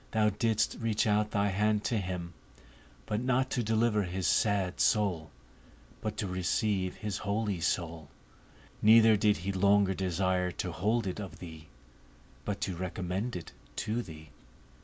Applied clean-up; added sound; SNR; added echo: none; none; none; none.